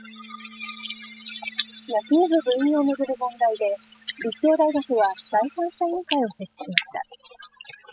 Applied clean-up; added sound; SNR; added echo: classical method spectral subtraction.